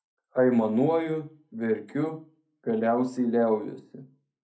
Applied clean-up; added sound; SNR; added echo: none; none; none; reverberation time 0.3 s.